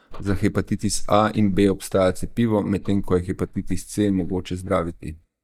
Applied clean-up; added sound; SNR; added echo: neural mask model DeepFilterNet 3.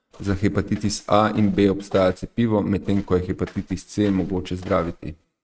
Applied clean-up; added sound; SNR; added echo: neural mask model RNNoise.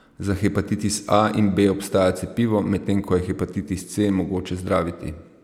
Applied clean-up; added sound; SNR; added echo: none; none; none; none.